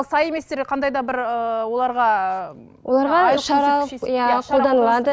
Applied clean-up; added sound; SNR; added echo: none; none; none; none.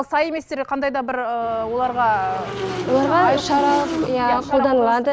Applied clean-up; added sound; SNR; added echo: none; Motorcycle / Engine; 8 dB; none.